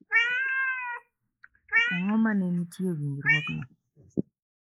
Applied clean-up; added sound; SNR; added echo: neural mask model Resemble Enhance denoiser.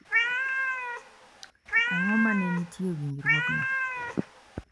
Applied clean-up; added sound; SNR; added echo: none; Cat; -3 dB; none.